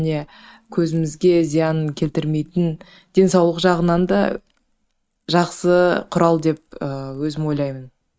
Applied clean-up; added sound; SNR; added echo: neural mask model RNNoise.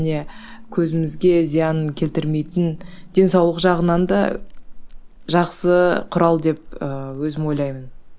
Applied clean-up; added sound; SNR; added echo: none; Crackle; 15 dB; none.